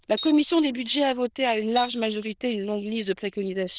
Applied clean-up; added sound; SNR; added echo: neural diffusion model UNIVERSE++.